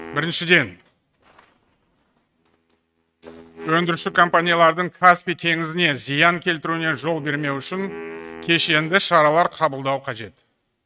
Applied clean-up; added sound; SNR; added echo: neural mask model RNNoise.